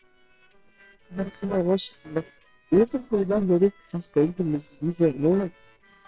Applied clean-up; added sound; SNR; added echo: neural separator model SepFormer WHAMR!.